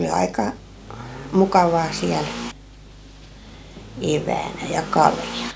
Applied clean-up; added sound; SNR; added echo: none; Accelerating, revving, vroom / Car; 12 dB; none.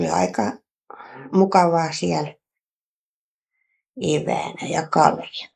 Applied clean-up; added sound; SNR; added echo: neural mask model Resemble Enhance denoiser.